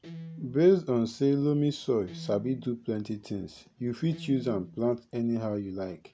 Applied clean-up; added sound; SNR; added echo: none; Guitar; 19 dB; none.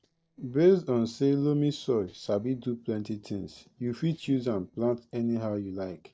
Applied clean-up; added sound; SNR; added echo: neural separator model SepFormer DNS4.